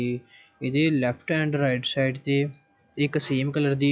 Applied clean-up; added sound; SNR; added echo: classical method log-MMSE.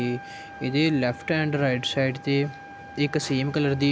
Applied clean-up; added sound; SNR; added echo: none; Trumpet; 18 dB; none.